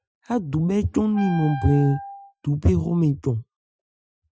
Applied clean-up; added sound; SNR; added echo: classical method Wiener filter.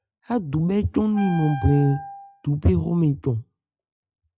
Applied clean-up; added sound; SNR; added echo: classical method log-MMSE.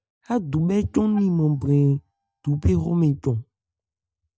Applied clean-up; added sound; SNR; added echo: neural mask model DeepFilterNet 3.